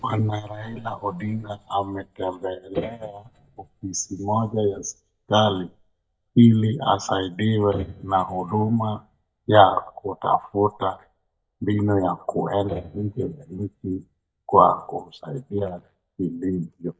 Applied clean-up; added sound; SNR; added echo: neural mask model DeepFilterNet 3.